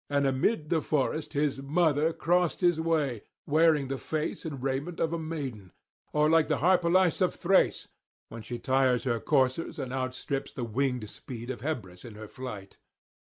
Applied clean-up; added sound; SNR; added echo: none; none; none; none.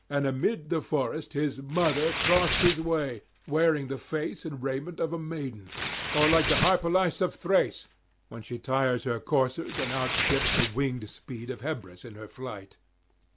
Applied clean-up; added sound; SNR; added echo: none; Tearing; 6 dB; none.